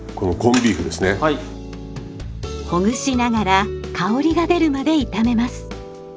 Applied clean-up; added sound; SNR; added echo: none; none; none; none.